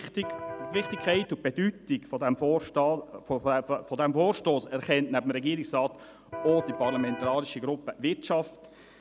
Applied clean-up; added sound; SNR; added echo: none; Electric guitar; 8 dB; none.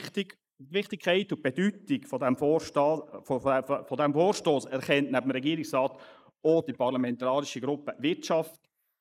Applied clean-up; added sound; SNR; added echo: neural mask model Resemble Enhance denoiser.